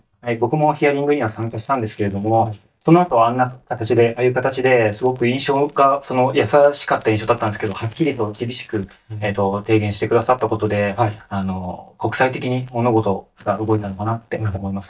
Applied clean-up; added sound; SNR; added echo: neural mask model DeepFilterNet 3.